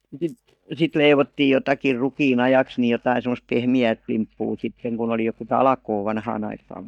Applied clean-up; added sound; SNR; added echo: neural mask model DeepFilterNet 3.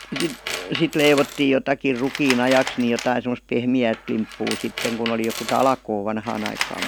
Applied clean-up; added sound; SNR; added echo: none; Tools; 10 dB; none.